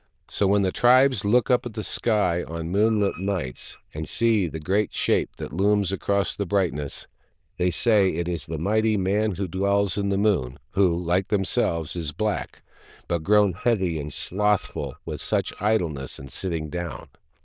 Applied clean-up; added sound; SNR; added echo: neural diffusion model UNIVERSE++.